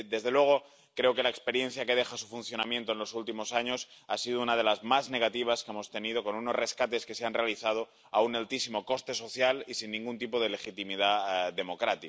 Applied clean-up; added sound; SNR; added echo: none; none; none; none.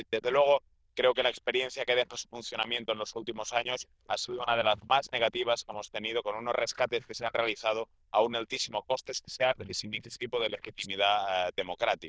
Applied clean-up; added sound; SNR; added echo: neural diffusion model UNIVERSE++.